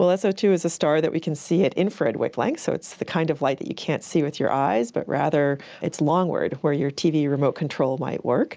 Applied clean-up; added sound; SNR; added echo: none; none; none; none.